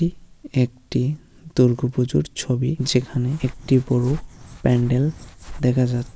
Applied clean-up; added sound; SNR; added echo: none; none; none; none.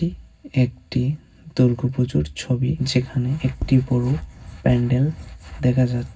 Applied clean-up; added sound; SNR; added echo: none; Tap; 16 dB; reverberation time 0.4 s.